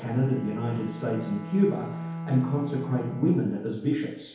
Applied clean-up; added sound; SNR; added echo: none; Bowed string instrument; 11 dB; reverberation time 2.2 s.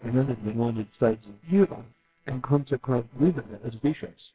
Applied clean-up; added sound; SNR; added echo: neural separator model SepFormer WHAMR!.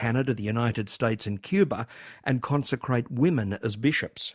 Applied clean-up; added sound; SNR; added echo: none; none; none; none.